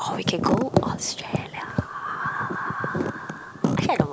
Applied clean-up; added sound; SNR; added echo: none; none; none; none.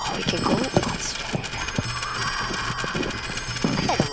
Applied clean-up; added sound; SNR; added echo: none; Coin (dropping) + Clock; 4 dB; none.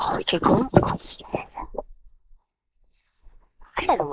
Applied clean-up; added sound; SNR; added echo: neural mask model Resemble Enhance denoiser.